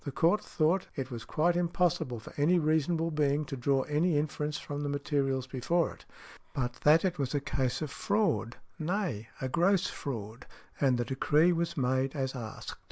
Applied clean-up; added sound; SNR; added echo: none; none; none; none.